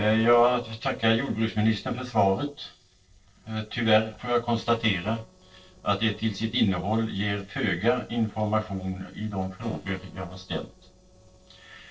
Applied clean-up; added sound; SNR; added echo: neural separator model SepFormer DNS4.